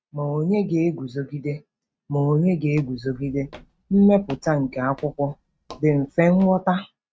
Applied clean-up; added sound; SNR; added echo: neural mask model RNNoise.